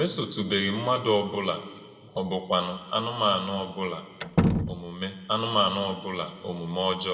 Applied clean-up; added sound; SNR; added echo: none; Slam; 1 dB; reverberation time 1.5 s.